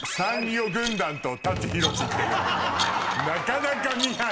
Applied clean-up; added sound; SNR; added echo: none; Rattle; 10 dB; none.